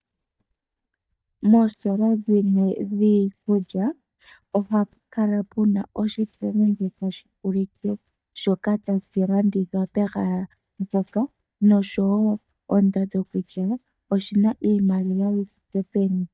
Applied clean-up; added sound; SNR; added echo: neural mask model DeepFilterNet 3.